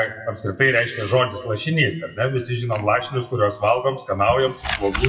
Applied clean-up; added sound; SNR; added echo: classical method WPE with log-MMSE.